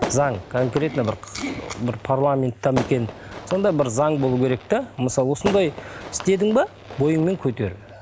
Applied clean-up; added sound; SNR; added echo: none; Fireworks; 12 dB; none.